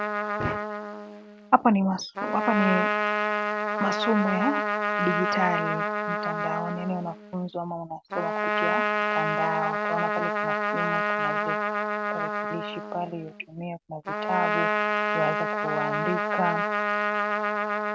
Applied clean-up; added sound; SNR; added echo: none; Trumpet; -3 dB; none.